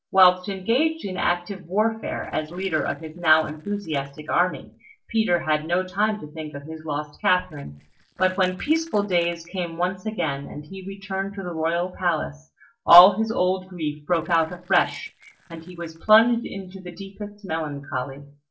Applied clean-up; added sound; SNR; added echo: neural separator model SepFormer DNS4.